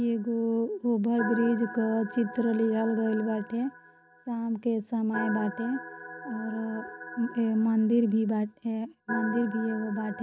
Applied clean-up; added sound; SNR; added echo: none; Organ; 13 dB; none.